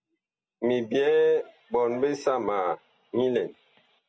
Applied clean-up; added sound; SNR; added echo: none; none; none; none.